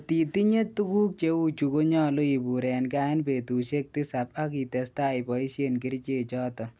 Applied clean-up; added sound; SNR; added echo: none; none; none; none.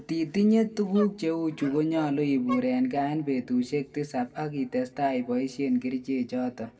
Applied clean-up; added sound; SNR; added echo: none; Dog; 18 dB; reverberation time 0.5 s.